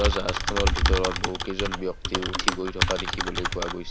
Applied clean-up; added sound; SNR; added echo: none; Typing; -4 dB; none.